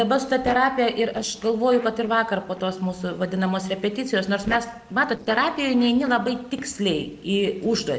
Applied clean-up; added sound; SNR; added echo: neural separator model SepFormer DNS4.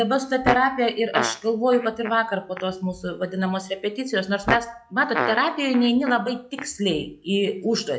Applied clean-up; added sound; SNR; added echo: classical method log-MMSE.